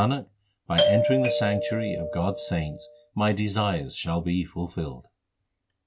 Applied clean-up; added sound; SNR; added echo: none; Doorbell; -2 dB; none.